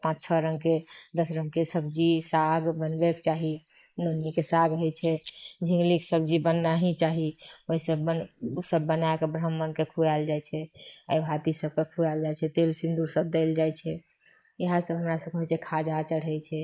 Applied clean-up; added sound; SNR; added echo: neural mask model Resemble Enhance denoiser.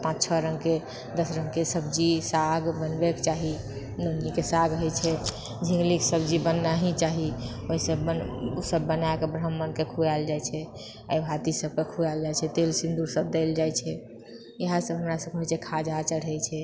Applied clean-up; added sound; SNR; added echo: none; Wind; 18 dB; none.